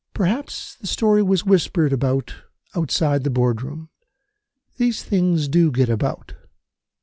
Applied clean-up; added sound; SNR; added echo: none; none; none; none.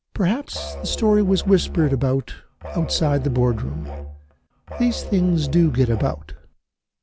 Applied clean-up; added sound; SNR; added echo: none; Musical instrument; 10 dB; none.